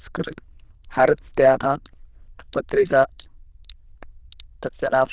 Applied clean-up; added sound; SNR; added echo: neural diffusion model UNIVERSE++.